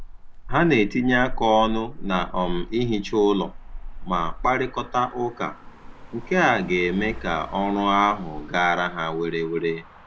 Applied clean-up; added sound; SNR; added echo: none; Motor vehicle (road); 10 dB; none.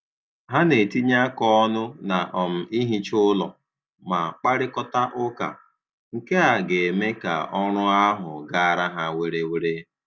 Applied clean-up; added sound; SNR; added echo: none; none; none; none.